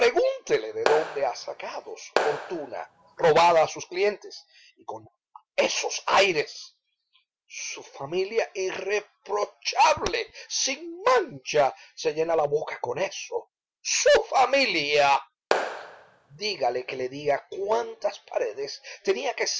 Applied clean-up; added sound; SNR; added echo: none; Clapping; 5 dB; none.